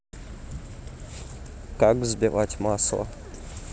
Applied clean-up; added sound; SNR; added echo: none; none; none; none.